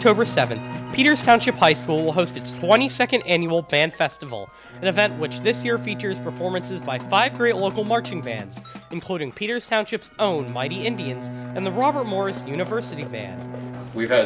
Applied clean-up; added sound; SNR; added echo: none; Bowed string instrument; 12 dB; none.